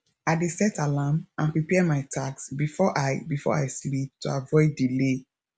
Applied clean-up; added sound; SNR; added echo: none; none; none; none.